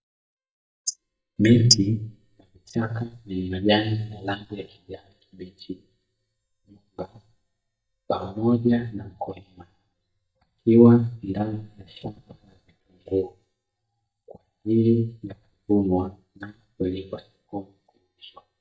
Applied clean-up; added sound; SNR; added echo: neural mask model DeepFilterNet 3.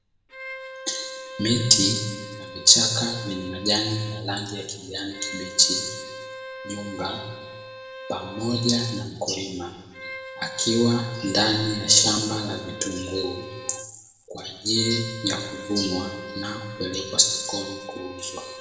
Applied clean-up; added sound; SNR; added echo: none; Bowed string instrument; 13 dB; reverberation time 1.2 s.